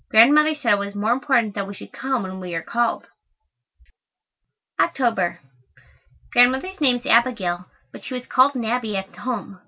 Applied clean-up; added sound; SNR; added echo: none; none; none; none.